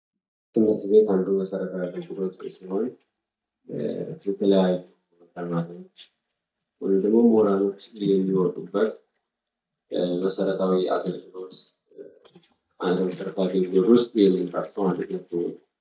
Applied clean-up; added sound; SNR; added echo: neural mask model DeepFilterNet 3.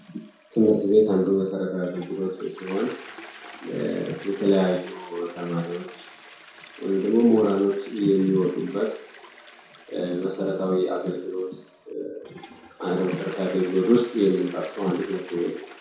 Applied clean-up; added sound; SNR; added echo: none; Toilet flush; 20 dB; reverberation time 0.6 s.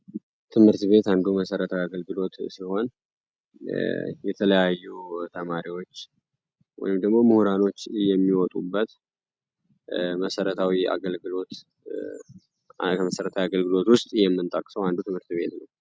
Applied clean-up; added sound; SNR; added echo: none; none; none; none.